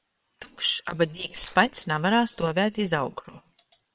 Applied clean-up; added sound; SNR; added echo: neural separator model SepFormer WHAM!.